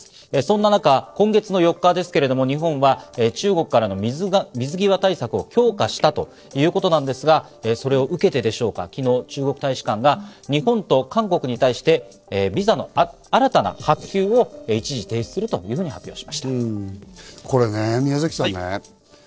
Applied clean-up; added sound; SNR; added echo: neural separator model SepFormer DNS4.